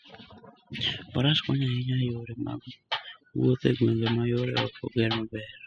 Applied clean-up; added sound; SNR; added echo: classical method spectral subtraction.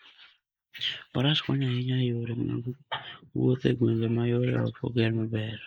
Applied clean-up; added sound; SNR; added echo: neural mask model Resemble Enhance denoiser.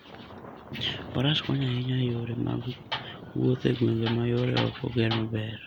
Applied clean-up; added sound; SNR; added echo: none; Thunder; 16 dB; none.